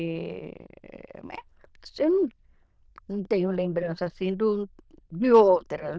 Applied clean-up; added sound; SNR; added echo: neural diffusion model UNIVERSE++.